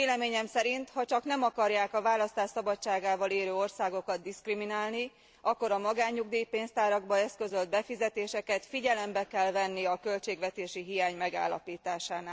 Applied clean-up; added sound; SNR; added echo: none; none; none; none.